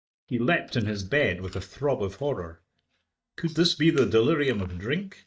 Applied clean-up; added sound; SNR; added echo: neural mask model DeepFilterNet 3.